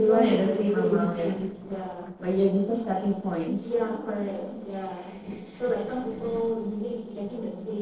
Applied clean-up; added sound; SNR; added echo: neural separator model SepFormer DNS4.